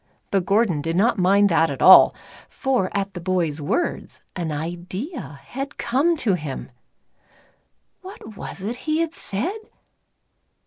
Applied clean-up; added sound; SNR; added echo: none; none; none; none.